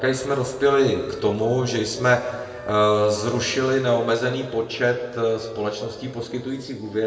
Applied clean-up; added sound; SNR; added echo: none; Wind instrument, woodwind instrument; 20 dB; reverberation time 1.5 s.